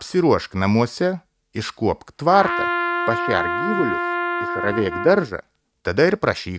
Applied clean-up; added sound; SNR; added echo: neural mask model RNNoise.